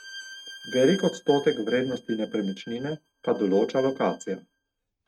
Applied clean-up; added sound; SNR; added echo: neural mask model RNNoise.